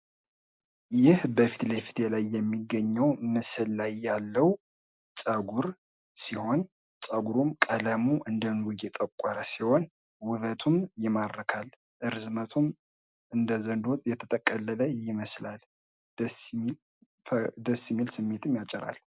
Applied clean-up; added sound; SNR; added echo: none; none; none; none.